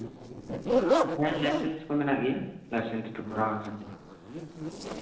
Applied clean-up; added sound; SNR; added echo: neural separator model SepFormer DNS4.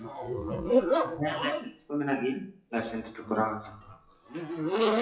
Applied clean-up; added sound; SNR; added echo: classical method WPE with log-MMSE.